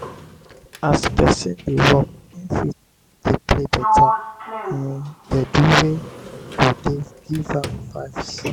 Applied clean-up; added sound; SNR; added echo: none; Sliding door; 6 dB; none.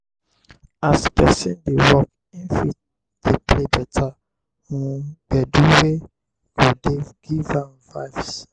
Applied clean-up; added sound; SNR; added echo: none; none; none; none.